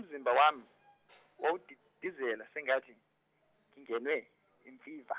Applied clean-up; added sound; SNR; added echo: none; none; none; none.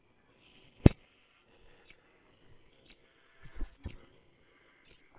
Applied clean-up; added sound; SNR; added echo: neural separator model SepFormer WHAMR!.